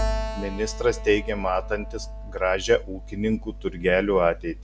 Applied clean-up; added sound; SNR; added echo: none; Keyboard (musical); 15 dB; none.